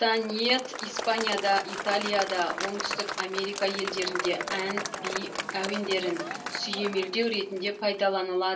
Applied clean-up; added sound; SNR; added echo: none; Applause / Crowd; 6 dB; reverberation time 0.3 s.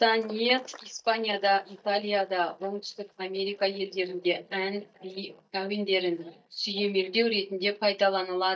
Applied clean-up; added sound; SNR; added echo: neural mask model DeepFilterNet 3.